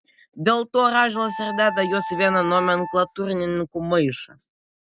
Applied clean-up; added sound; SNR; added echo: none; Wind instrument, woodwind instrument; 11 dB; none.